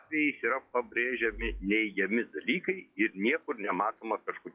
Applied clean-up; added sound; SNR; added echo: classical method WPE with log-MMSE.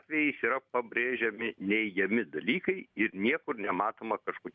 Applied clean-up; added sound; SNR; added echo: none; none; none; none.